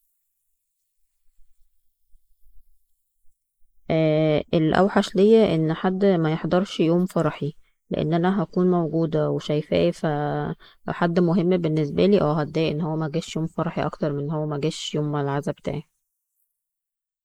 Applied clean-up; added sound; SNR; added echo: neural mask model Resemble Enhance denoiser.